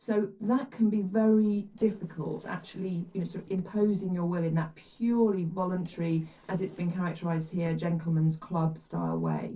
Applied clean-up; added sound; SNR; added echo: neural separator model SepFormer DNS4.